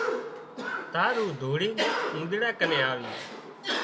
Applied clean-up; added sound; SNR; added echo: none; Cough; 2 dB; none.